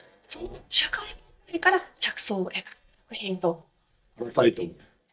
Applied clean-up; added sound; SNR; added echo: neural mask model DeepFilterNet 3.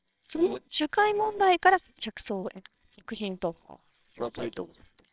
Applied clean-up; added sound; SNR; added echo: neural separator model SepFormer WHAMR!.